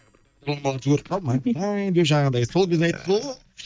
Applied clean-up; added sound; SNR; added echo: neural mask model DeepFilterNet 3.